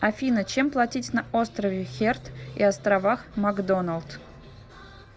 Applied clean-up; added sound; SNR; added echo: none; none; none; none.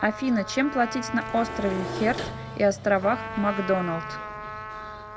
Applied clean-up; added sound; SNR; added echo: none; Trumpet + Engine / Mechanisms; 9 dB; none.